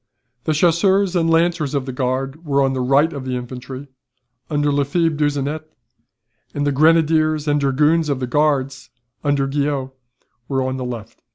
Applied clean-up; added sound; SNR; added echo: none; none; none; none.